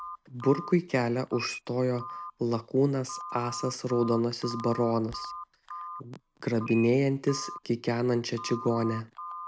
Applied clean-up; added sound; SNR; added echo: none; Telephone; 13 dB; none.